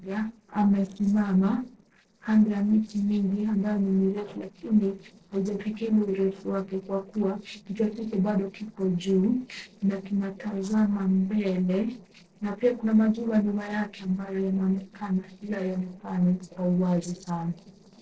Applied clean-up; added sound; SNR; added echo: neural separator model SepFormer DNS4.